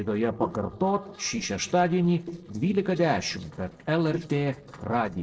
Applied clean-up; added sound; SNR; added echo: neural separator model SepFormer DNS4.